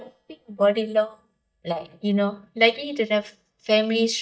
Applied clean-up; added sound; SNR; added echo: neural mask model DeepFilterNet 3.